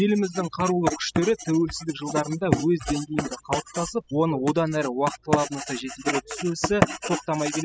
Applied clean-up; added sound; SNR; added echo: classical method spectral subtraction.